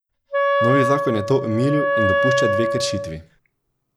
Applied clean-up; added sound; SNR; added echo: none; Wind instrument, woodwind instrument; -3 dB; none.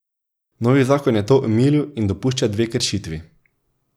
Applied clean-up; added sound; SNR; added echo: none; none; none; none.